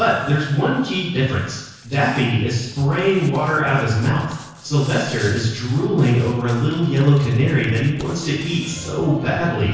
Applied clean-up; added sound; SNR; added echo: neural separator model SepFormer DNS4.